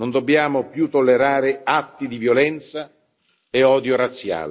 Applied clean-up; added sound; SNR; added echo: none; none; none; none.